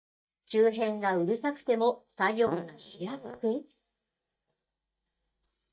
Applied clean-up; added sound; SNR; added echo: neural mask model DeepFilterNet 3.